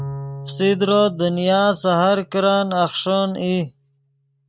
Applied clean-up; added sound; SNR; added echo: none; Bowed string instrument; 17 dB; none.